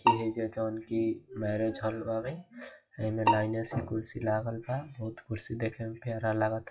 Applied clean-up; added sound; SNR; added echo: classical method WPE with log-MMSE.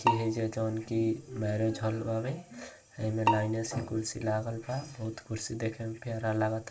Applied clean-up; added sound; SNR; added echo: none; Bowed string instrument; 4 dB; reverberation time 0.2 s.